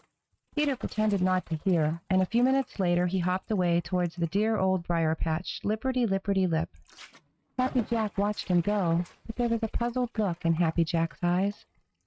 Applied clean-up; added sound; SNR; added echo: neural mask model RNNoise.